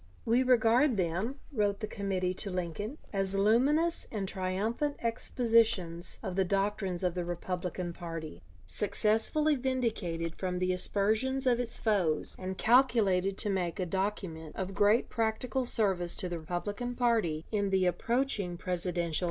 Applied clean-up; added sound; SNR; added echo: none; Purr; 14 dB; none.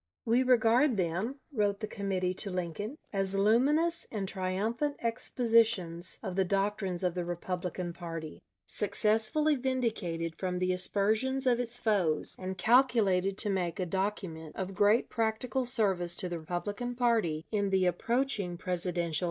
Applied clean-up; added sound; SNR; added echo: neural mask model DeepFilterNet 3.